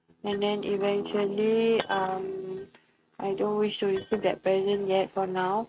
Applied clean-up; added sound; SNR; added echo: neural mask model RNNoise.